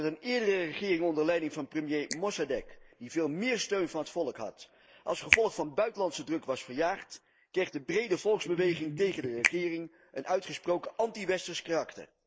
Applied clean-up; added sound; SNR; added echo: neural mask model Resemble Enhance denoiser.